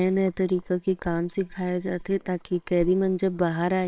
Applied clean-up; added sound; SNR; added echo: neural separator model SepFormer WHAMR!.